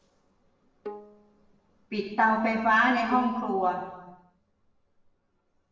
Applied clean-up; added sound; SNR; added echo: none; Bowed string instrument; 18 dB; reverberation time 1.0 s.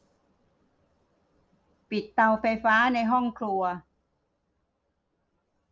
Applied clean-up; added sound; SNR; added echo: none; none; none; none.